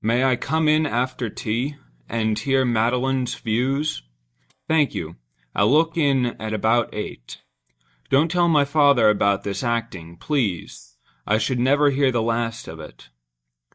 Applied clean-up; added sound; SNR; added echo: neural mask model DeepFilterNet 3.